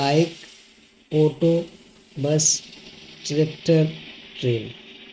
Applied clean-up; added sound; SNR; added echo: neural mask model RNNoise.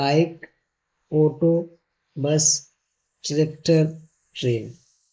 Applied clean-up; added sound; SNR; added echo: neural mask model Resemble Enhance denoiser.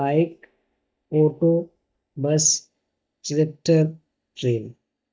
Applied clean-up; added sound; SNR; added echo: neural mask model DeepFilterNet 3.